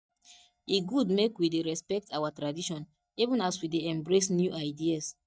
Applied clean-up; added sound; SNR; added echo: neural mask model DeepFilterNet 3.